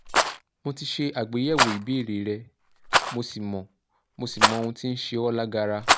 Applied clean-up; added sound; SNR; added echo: none; Rattle; -1 dB; none.